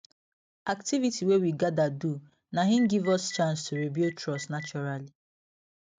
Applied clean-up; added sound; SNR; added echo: neural mask model RNNoise.